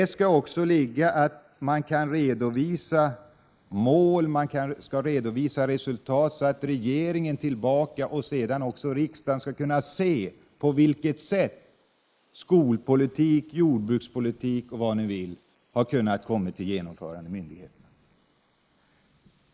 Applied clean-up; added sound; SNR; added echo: neural mask model Resemble Enhance denoiser.